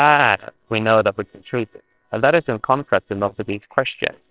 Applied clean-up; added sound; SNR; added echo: neural separator model SepFormer WHAMR!.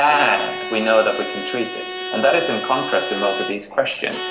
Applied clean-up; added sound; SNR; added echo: none; Bowed string instrument; 8 dB; reverberation time 1.7 s.